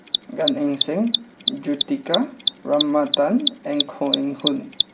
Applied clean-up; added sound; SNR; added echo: none; Mechanisms; 1 dB; none.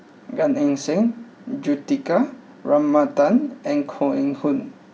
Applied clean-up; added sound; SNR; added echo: none; none; none; none.